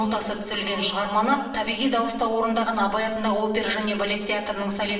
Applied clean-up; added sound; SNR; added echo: none; none; none; reverberation time 0.8 s.